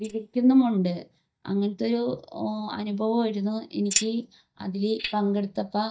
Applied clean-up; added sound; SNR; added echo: neural mask model DeepFilterNet 3.